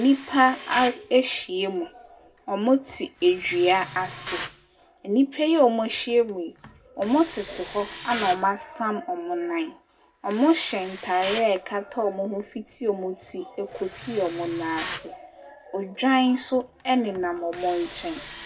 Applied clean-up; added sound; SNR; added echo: none; Tools; 16 dB; reverberation time 0.2 s.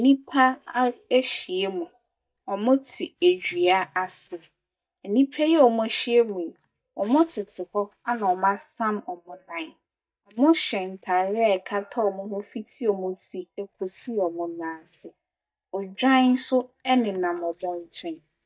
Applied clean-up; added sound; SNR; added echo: neural mask model DeepFilterNet 3.